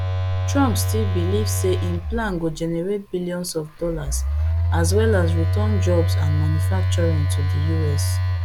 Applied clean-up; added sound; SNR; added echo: none; Telephone; -4 dB; none.